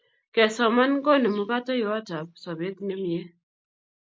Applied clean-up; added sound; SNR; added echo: none; none; none; none.